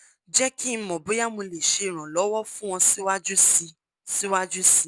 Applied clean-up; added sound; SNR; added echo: none; none; none; none.